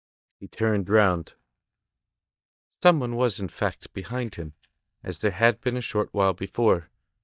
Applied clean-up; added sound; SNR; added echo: neural mask model DeepFilterNet 3.